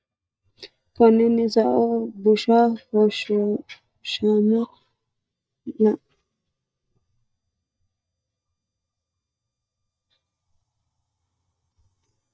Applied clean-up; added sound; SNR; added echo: neural mask model DeepFilterNet 3.